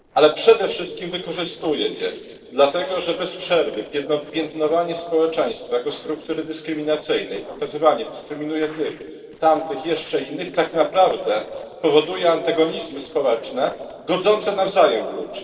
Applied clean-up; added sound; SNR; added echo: neural separator model SepFormer DNS4.